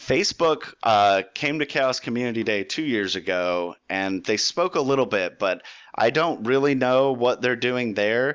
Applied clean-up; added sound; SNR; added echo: none; none; none; none.